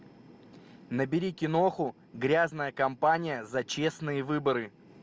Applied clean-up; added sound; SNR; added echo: none; none; none; none.